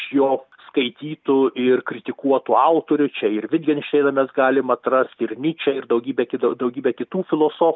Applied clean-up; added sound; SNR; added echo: none; none; none; none.